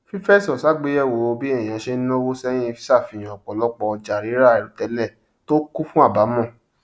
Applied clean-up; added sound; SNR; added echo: none; none; none; none.